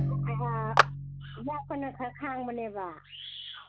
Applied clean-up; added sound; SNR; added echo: none; Bowed string instrument + Clapping; -5 dB; none.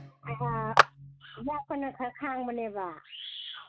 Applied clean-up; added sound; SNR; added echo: neural mask model RNNoise.